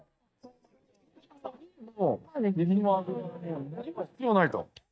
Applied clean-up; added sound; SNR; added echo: neural mask model DeepFilterNet 3.